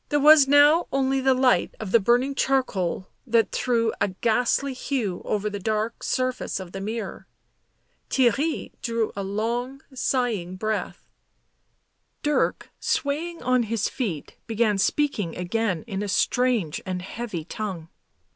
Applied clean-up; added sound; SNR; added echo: none; none; none; none.